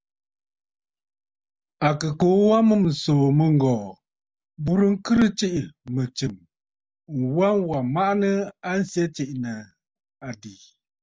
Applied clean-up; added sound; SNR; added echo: none; none; none; none.